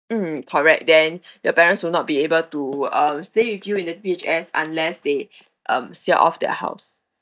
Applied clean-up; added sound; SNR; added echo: neural mask model DeepFilterNet 3.